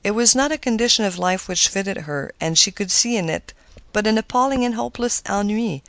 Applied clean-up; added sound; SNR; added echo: none; none; none; none.